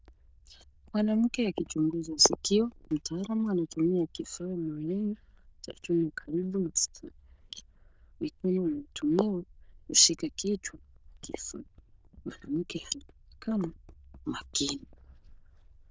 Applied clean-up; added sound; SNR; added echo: neural diffusion model UNIVERSE++.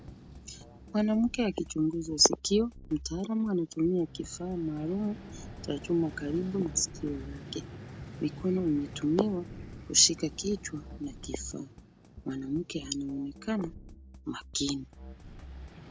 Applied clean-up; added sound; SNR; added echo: none; Drum kit + Vehicle; 14 dB; none.